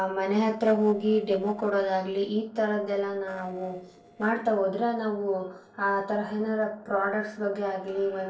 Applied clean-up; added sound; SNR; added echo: neural separator model SepFormer DNS4.